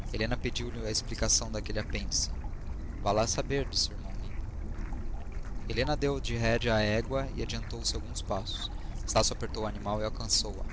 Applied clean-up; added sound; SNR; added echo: none; Stream / Bird; 2 dB; none.